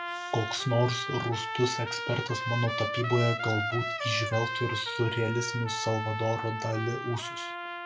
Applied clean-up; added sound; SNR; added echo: none; Trumpet; 4 dB; reverberation time 0.3 s.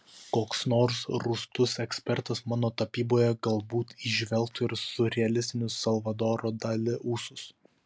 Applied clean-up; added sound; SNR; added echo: none; none; none; none.